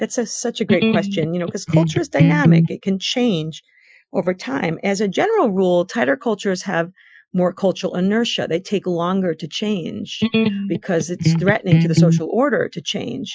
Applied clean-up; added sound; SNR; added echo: classical method Wiener filter.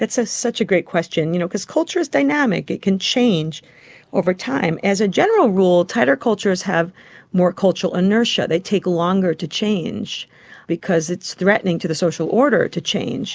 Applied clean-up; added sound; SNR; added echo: none; none; none; none.